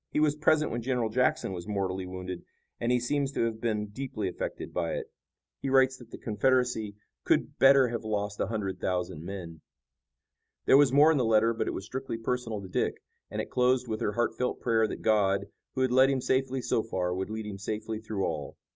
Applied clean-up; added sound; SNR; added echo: none; none; none; none.